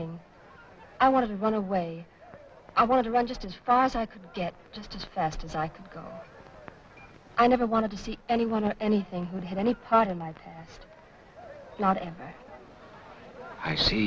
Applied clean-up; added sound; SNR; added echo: none; none; none; none.